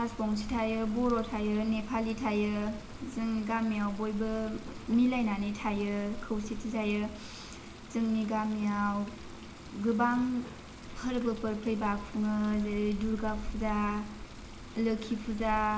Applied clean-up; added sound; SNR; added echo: none; Water; 12 dB; reverberation time 1.4 s.